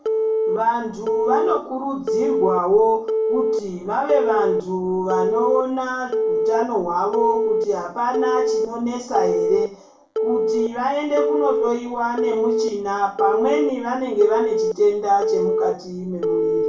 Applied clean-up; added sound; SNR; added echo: none; Telephone; 0 dB; reverberation time 0.4 s.